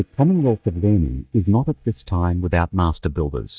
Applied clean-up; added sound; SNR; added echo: neural mask model DeepFilterNet 3.